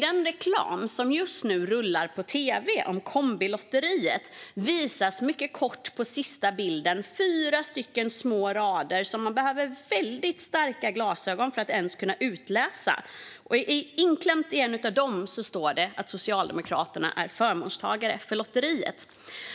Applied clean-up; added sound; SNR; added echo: none; none; none; none.